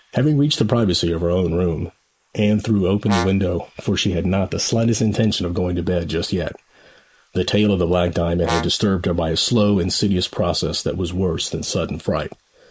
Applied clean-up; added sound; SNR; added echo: neural mask model Resemble Enhance denoiser.